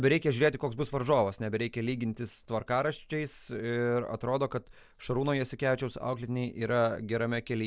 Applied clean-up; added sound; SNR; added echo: none; none; none; none.